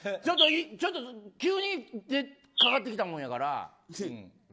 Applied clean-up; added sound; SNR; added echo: none; Bird; 0 dB; none.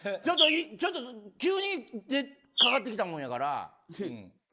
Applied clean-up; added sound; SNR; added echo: neural mask model Resemble Enhance denoiser.